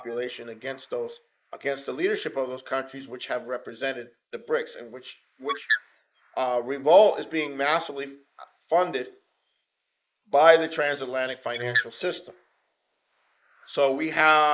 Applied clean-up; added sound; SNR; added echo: neural mask model Resemble Enhance denoiser.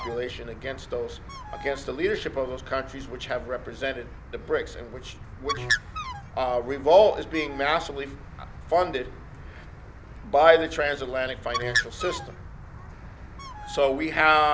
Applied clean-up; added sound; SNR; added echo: none; Bird; 10 dB; none.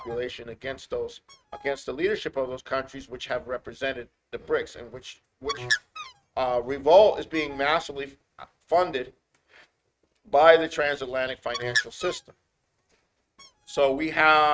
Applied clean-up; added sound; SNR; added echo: neural mask model RNNoise.